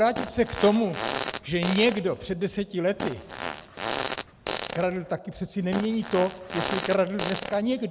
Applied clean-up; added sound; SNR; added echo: none; Fart; 7 dB; none.